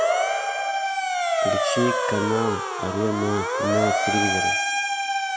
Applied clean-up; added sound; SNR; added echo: none; Motor vehicle (road) / Siren; -4 dB; none.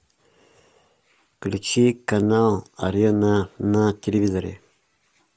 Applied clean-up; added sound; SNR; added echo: none; none; none; none.